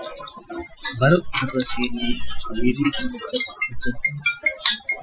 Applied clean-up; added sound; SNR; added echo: classical method Wiener filter.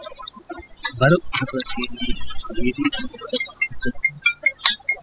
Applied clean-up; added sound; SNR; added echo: classical method spectral subtraction.